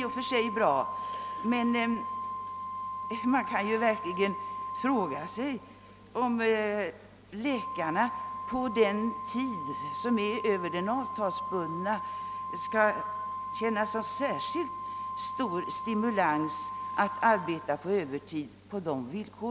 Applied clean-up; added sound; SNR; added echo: none; Organ; 6 dB; none.